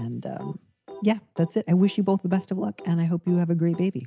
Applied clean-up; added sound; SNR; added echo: none; none; none; none.